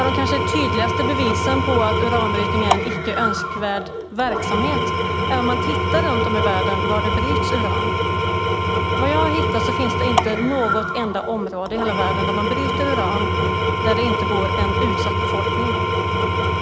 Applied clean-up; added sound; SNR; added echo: none; Engine / Tools; -4 dB; none.